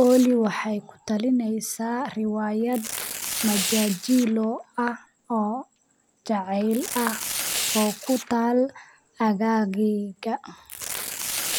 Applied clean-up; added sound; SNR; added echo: none; Tearing; 9 dB; none.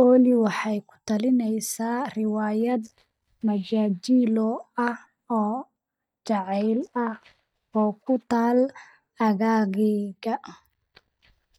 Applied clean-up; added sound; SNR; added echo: neural mask model DeepFilterNet 3.